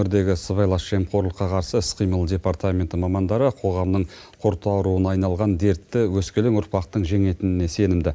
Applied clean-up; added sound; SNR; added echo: none; none; none; none.